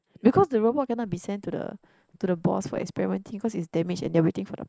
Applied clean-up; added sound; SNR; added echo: neural mask model RNNoise.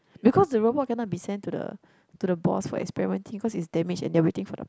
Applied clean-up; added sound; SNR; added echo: none; none; none; none.